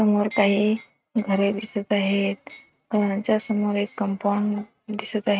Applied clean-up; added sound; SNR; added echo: neural mask model RNNoise.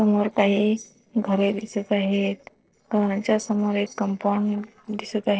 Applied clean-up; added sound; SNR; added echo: neural separator model SepFormer DNS4.